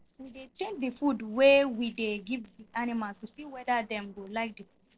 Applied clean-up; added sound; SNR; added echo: neural separator model SepFormer DNS4.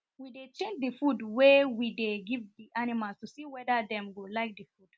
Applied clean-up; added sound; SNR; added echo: none; none; none; none.